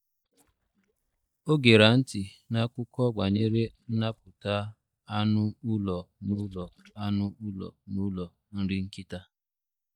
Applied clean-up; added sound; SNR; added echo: neural mask model DeepFilterNet 3.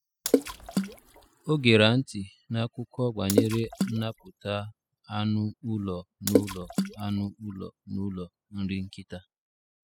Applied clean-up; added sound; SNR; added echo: classical method spectral subtraction.